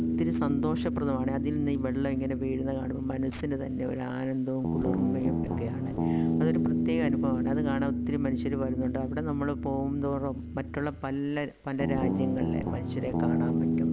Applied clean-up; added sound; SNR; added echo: none; Guitar; -1 dB; none.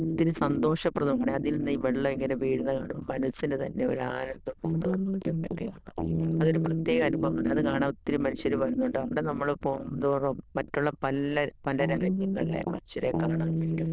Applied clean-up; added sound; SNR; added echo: neural diffusion model UNIVERSE++.